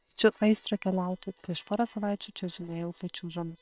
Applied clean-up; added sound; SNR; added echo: neural separator model SepFormer WHAM!.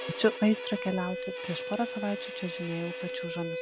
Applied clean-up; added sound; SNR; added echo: none; Bowed string instrument; 6 dB; none.